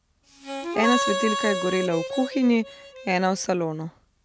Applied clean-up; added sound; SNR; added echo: none; Harmonica; 4 dB; none.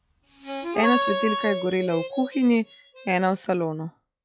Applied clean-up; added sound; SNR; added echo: classical method log-MMSE.